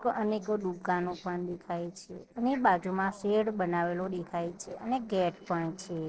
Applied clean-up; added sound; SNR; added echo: neural separator model SepFormer DNS4.